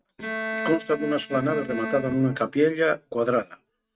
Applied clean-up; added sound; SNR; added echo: neural mask model RNNoise.